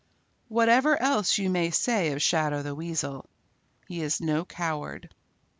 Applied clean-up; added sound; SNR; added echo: none; none; none; none.